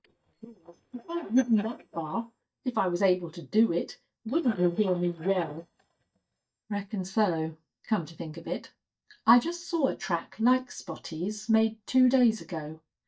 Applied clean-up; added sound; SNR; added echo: neural mask model DeepFilterNet 3.